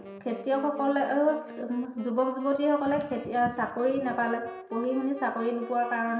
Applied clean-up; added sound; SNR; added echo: none; Wind instrument, woodwind instrument; 16 dB; reverberation time 0.7 s.